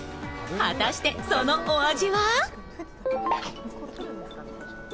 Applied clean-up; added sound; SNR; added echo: none; Subway, metro, underground; 20 dB; none.